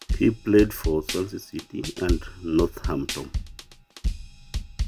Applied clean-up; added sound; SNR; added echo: none; Drum / Drum kit; 4 dB; none.